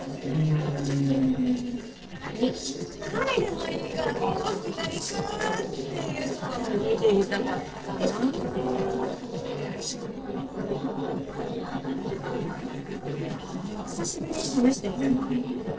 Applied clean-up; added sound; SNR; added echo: neural separator model SepFormer DNS4.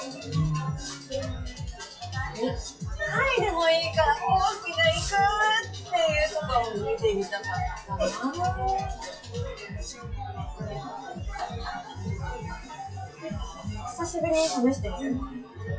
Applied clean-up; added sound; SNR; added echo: classical method WPE with log-MMSE.